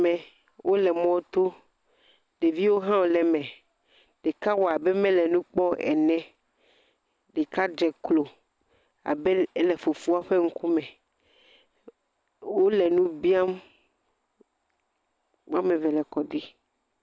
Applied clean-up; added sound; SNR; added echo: none; none; none; none.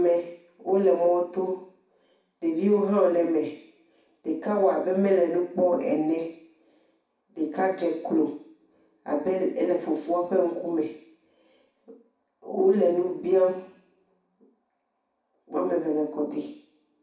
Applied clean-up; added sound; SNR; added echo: none; none; none; reverberation time 0.6 s.